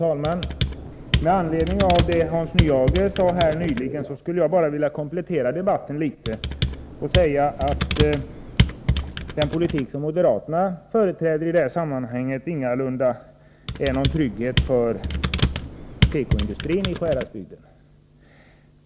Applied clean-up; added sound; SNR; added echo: none; Computer keyboard; 1 dB; none.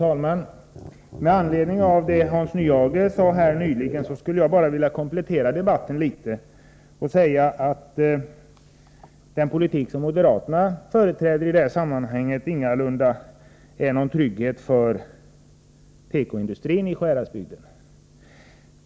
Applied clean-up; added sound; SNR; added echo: none; none; none; none.